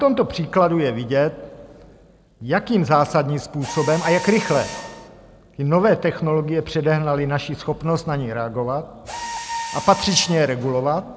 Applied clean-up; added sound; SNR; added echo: none; Mechanisms; 15 dB; none.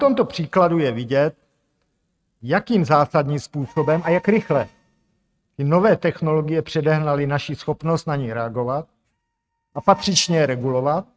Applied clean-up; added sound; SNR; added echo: neural mask model RNNoise.